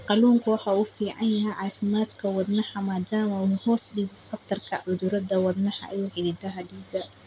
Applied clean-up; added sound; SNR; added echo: none; none; none; none.